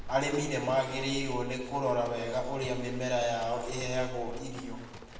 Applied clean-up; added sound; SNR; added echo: none; Livestock, farm animals, working animals; 9 dB; reverberation time 1.1 s.